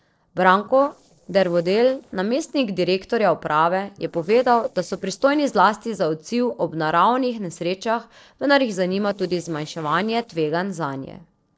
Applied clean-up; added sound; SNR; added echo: neural separator model SepFormer DNS4.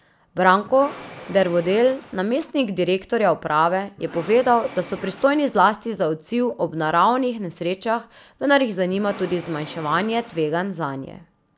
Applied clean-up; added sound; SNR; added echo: none; Engine / Mechanisms; 20 dB; none.